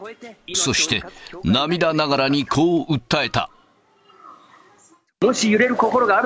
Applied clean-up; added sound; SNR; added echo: none; none; none; none.